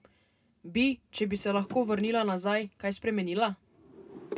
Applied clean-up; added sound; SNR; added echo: none; Drawer open or close; 18 dB; reverberation time 0.2 s.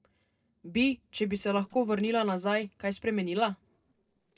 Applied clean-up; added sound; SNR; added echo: neural separator model SepFormer DNS4.